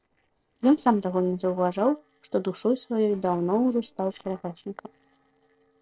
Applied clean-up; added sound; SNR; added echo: neural separator model SepFormer DNS4.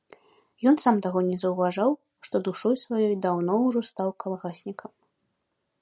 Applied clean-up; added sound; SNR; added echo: none; none; none; none.